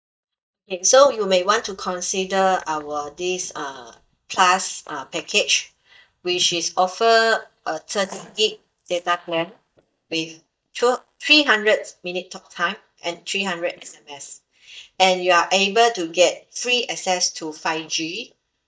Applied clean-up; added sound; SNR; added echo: neural mask model DeepFilterNet 3.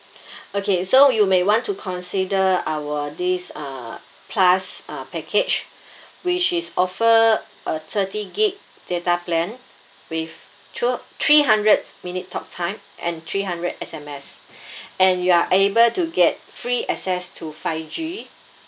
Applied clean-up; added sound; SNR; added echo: none; none; none; none.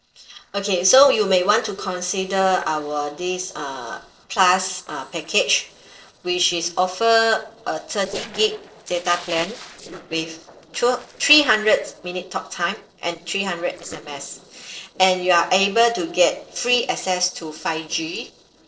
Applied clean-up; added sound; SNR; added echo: neural separator model SepFormer DNS4.